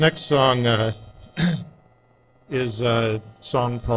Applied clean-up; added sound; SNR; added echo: neural separator model SepFormer DNS4.